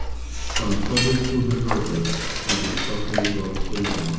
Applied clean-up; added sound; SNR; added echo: none; Cutlery, silverware / Dishes, pots, and pans; -1 dB; reverberation time 1.1 s.